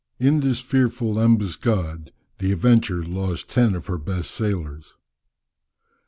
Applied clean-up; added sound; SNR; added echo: none; none; none; none.